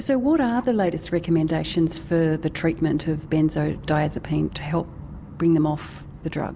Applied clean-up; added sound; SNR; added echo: none; none; none; none.